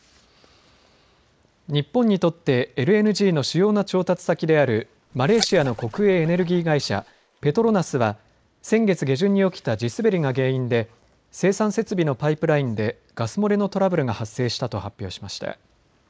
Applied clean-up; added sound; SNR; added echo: neural mask model Resemble Enhance denoiser.